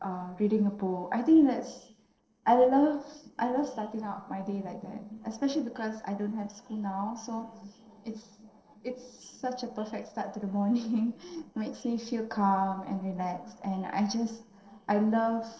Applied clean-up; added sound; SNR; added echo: neural separator model SepFormer DNS4.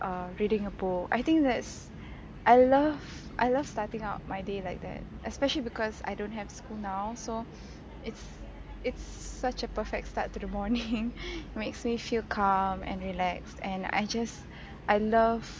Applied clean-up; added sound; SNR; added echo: none; none; none; none.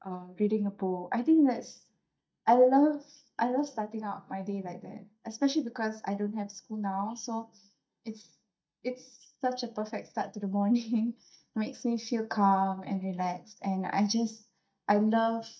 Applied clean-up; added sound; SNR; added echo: neural mask model DeepFilterNet 3.